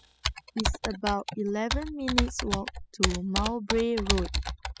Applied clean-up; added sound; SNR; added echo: classical method spectral subtraction.